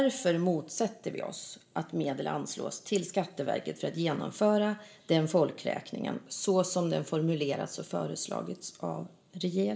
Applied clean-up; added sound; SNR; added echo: none; none; none; reverberation time 0.4 s.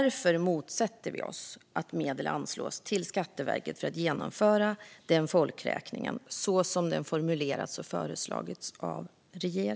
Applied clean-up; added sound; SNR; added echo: none; none; none; none.